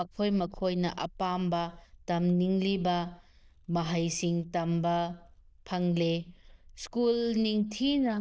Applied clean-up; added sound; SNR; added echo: neural diffusion model UNIVERSE++.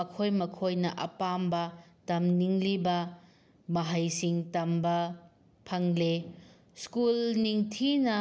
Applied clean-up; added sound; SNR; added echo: none; none; none; none.